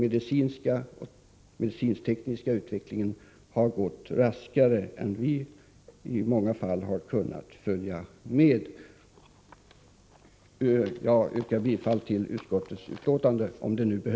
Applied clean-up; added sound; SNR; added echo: none; none; none; none.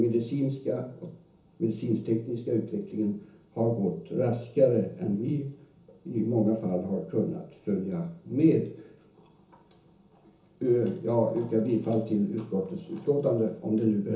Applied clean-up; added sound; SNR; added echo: none; none; none; reverberation time 0.7 s.